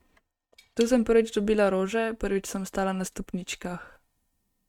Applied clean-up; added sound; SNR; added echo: neural mask model RNNoise.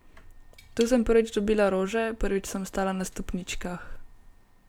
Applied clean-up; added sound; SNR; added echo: none; Cutlery, silverware / Tap; 20 dB; none.